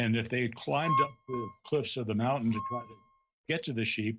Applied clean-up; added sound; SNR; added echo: neural mask model RNNoise.